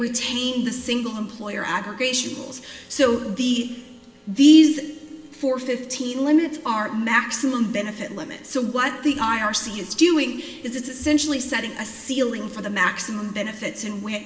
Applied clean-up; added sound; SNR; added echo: none; none; none; reverberation time 1.7 s.